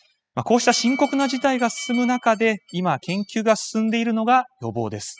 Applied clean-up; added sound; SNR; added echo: classical method spectral subtraction.